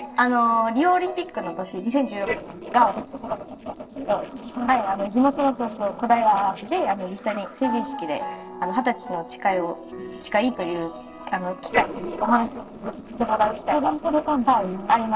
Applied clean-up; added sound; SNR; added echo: neural separator model SepFormer DNS4.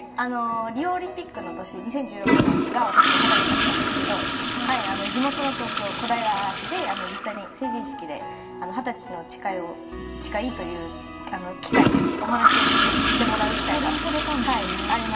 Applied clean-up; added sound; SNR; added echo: none; Toilet flush / Gurgling; -4 dB; reverberation time 2.4 s.